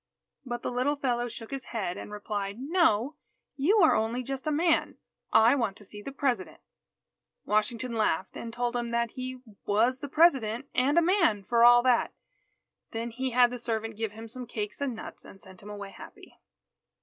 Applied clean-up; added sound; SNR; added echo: none; none; none; none.